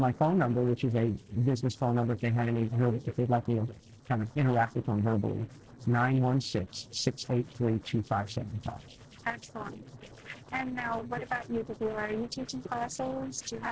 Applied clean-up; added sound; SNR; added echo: neural separator model SepFormer DNS4.